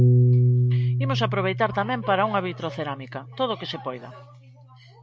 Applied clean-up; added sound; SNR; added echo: none; Piano; -4 dB; none.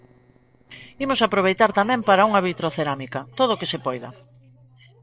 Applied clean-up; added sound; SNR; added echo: neural separator model SepFormer DNS4.